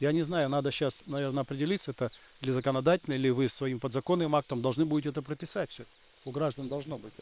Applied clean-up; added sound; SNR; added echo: neural separator model SepFormer WHAM!.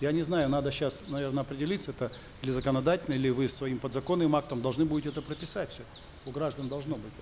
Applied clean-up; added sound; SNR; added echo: none; Bird; 19 dB; none.